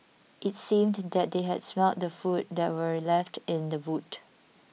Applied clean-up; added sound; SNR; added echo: none; none; none; none.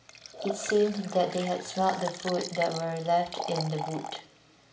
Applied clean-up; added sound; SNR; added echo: none; Liquid; 10 dB; reverberation time 0.6 s.